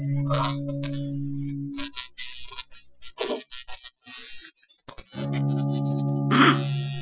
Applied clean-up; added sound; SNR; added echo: classical method Wiener filter.